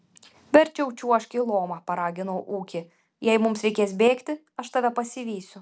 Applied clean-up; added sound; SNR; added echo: none; none; none; none.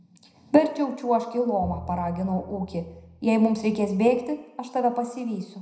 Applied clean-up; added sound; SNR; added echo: none; Bowed string instrument; 18 dB; reverberation time 0.8 s.